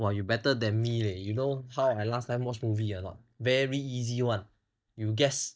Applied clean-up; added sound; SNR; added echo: neural mask model DeepFilterNet 3.